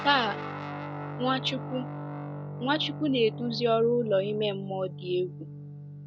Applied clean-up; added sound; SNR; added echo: none; Guitar; 8 dB; none.